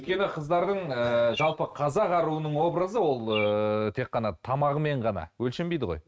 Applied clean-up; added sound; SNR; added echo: neural mask model RNNoise.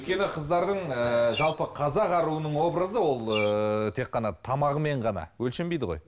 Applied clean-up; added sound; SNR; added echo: none; Bird; 14 dB; none.